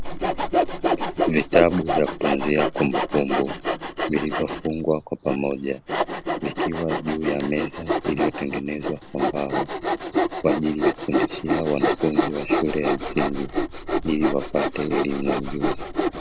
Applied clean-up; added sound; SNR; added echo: none; Sawing; 0 dB; none.